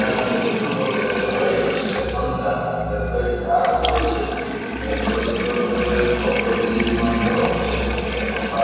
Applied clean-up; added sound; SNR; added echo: none; Sink (filling or washing) / Water tap, faucet; 5 dB; reverberation time 2.2 s.